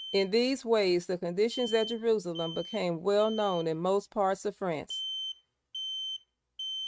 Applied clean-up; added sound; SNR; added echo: neural mask model RNNoise.